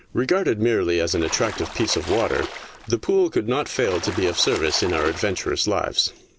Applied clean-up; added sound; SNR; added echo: none; Splash, splatter; 12 dB; none.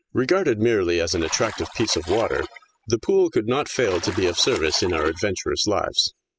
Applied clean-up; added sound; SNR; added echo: classical method spectral subtraction.